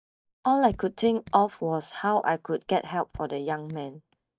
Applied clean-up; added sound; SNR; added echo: neural mask model DeepFilterNet 3.